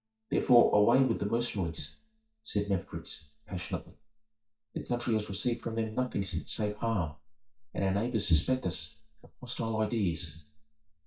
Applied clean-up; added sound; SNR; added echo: neural mask model DeepFilterNet 3.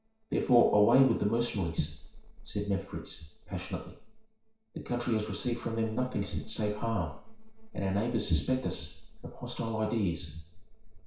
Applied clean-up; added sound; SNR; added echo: neural separator model SepFormer DNS4.